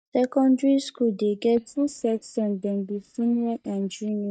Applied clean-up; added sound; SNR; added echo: neural mask model DeepFilterNet 3.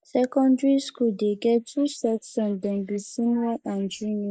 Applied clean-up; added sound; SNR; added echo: neural mask model Resemble Enhance denoiser.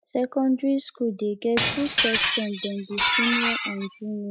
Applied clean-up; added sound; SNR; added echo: classical method spectral subtraction.